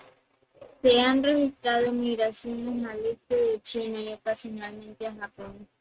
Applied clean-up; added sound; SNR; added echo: neural mask model RNNoise.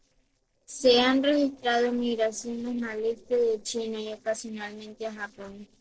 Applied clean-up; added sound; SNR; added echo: neural separator model SepFormer DNS4.